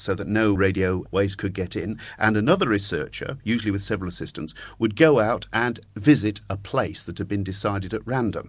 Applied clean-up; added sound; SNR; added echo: none; none; none; none.